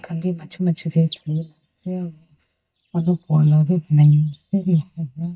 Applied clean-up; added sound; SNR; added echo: neural mask model DeepFilterNet 3.